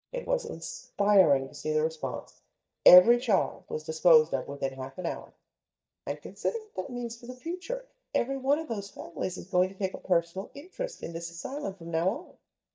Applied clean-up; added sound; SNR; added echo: neural mask model DeepFilterNet 3.